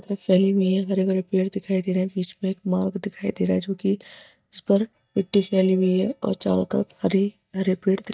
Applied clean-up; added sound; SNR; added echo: neural mask model DeepFilterNet 3.